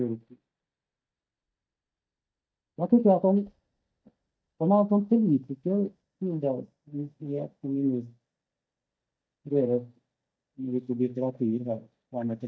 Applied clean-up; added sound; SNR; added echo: neural mask model DeepFilterNet 3.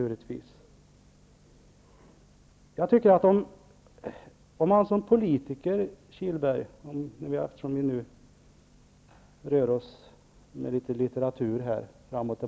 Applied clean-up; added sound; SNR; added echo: none; none; none; none.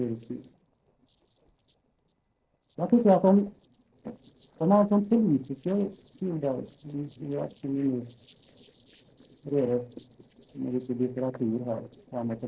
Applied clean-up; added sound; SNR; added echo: neural separator model SepFormer DNS4.